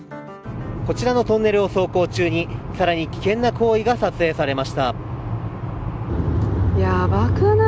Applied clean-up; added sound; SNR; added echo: none; none; none; none.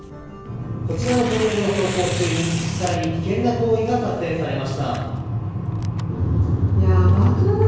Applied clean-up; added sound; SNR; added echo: none; Tearing; 15 dB; reverberation time 1.0 s.